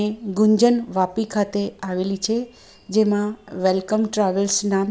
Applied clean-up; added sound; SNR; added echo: none; none; none; none.